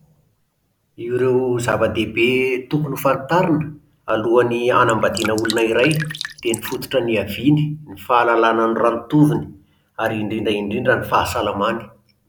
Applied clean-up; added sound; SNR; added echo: none; Drip; 11 dB; none.